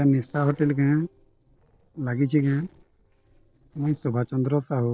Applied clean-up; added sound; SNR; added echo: neural separator model SepFormer DNS4.